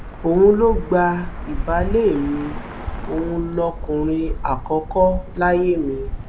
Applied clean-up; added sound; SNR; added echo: none; Bird; 8 dB; none.